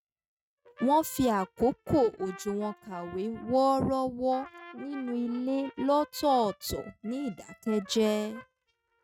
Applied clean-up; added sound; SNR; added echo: neural mask model RNNoise.